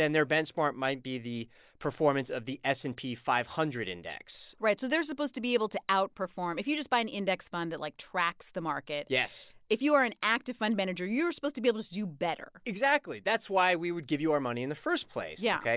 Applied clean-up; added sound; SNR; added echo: none; none; none; none.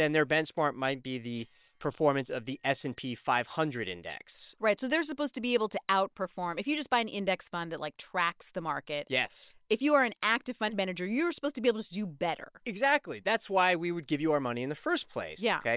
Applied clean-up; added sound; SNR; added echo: neural separator model SepFormer WHAM!.